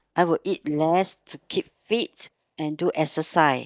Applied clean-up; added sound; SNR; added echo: neural mask model DeepFilterNet 3.